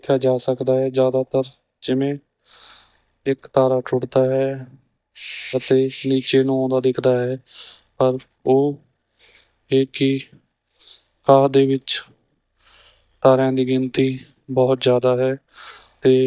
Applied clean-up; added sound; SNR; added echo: neural mask model DeepFilterNet 3.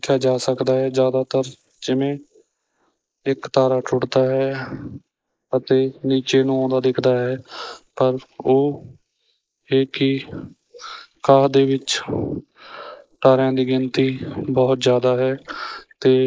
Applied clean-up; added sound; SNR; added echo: neural mask model Resemble Enhance denoiser.